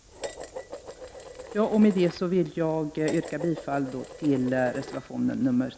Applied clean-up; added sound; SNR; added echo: none; Dishes, pots, and pans; 15 dB; none.